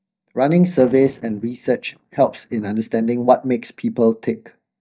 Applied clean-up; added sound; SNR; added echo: neural mask model DeepFilterNet 3.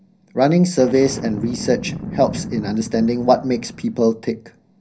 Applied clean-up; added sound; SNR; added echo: none; Boom; 12 dB; reverberation time 0.5 s.